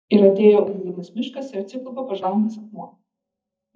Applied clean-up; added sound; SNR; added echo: neural mask model DeepFilterNet 3.